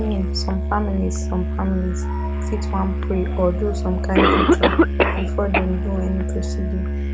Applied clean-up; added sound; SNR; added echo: none; Cough + Musical instrument; -5 dB; none.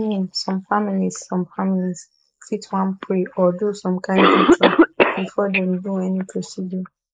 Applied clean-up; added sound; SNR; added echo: neural mask model Resemble Enhance denoiser.